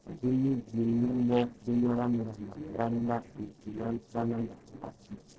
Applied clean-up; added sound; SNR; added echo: neural separator model SepFormer DNS4.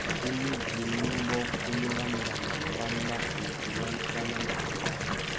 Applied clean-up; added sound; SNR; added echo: none; Fill (with liquid) / Bathtub (filling or washing) / Water tap, faucet; -4 dB; none.